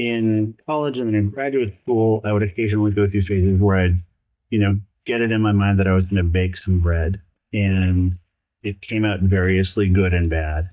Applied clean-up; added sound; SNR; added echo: neural mask model DeepFilterNet 3.